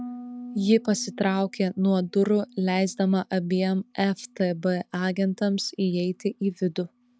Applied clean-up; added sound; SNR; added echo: none; Harp; 20 dB; none.